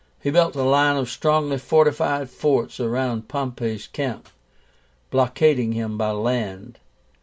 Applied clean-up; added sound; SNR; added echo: none; none; none; none.